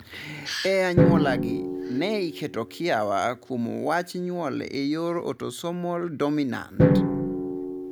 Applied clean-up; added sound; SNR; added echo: none; Drum; 0 dB; none.